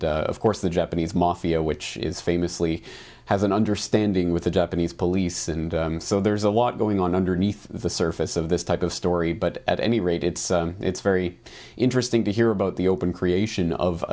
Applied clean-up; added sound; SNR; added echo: none; none; none; none.